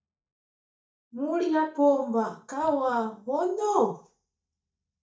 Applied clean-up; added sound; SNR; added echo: neural mask model DeepFilterNet 3.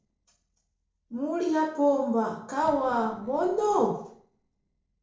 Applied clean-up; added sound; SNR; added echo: neural separator model SepFormer DNS4.